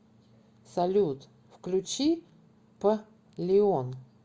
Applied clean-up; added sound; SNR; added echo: none; none; none; none.